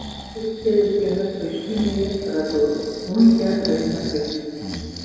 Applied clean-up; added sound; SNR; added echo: none; Breathing; 11 dB; reverberation time 2.2 s.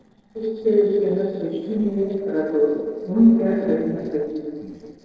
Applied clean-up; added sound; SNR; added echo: neural separator model SepFormer DNS4.